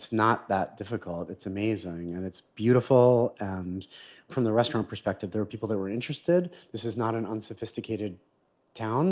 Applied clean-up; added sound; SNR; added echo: none; none; none; none.